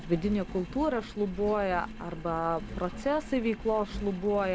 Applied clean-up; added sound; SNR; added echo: none; Engine; 11 dB; none.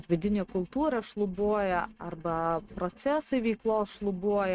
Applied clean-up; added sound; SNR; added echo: neural mask model RNNoise.